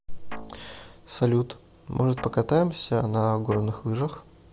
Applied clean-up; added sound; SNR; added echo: none; Guitar; 19 dB; none.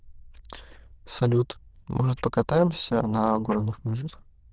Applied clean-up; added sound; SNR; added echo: neural diffusion model UNIVERSE++.